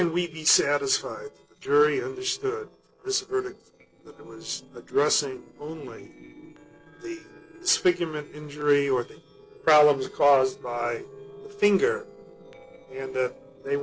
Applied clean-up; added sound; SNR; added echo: neural separator model SepFormer DNS4.